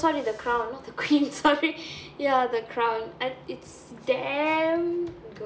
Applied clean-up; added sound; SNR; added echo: none; none; none; none.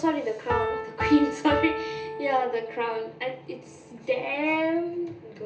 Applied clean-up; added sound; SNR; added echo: none; Piano; 7 dB; reverberation time 0.3 s.